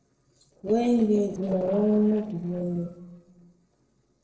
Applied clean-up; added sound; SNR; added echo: neural separator model SepFormer DNS4.